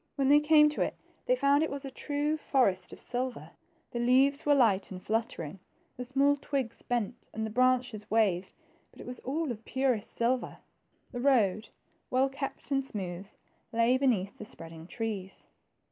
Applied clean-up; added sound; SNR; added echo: none; none; none; none.